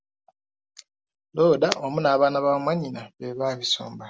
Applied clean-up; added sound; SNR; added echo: none; none; none; none.